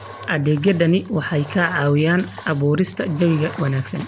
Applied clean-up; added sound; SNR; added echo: none; Engine; 19 dB; none.